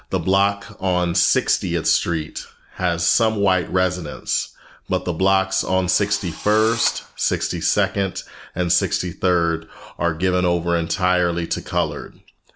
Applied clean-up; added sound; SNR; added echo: none; Drill; 13 dB; none.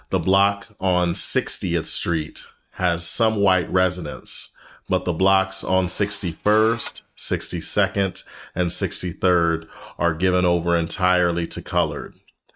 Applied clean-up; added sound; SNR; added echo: neural mask model RNNoise.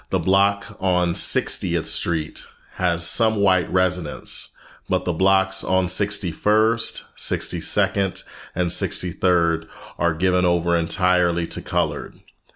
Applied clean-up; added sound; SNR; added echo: none; none; none; none.